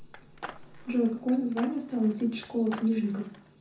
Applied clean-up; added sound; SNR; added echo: none; Skateboard; 17 dB; reverberation time 0.6 s.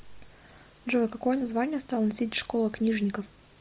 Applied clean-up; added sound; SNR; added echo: none; none; none; none.